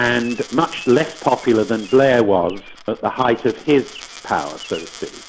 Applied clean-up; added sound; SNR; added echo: none; Coin (dropping) + Bird vocalization, bird call, bird song; 19 dB; none.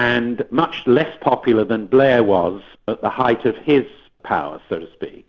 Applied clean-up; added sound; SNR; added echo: none; none; none; none.